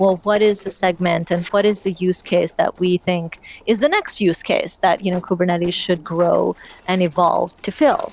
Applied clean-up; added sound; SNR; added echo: neural separator model SepFormer DNS4.